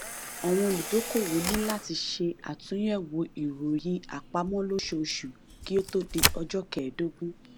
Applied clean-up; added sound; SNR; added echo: none; Camera; 6 dB; none.